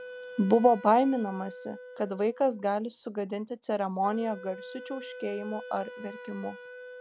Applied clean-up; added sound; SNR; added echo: none; Wind instrument, woodwind instrument; 15 dB; none.